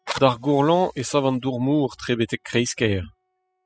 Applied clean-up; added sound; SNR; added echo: classical method spectral subtraction.